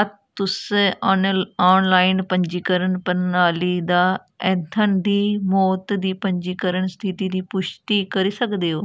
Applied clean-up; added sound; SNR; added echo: none; none; none; none.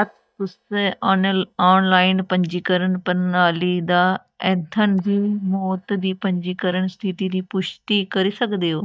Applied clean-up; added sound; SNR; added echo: neural mask model DeepFilterNet 3.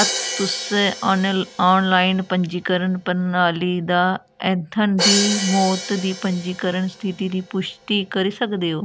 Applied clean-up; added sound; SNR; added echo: none; Crash cymbal; 9 dB; none.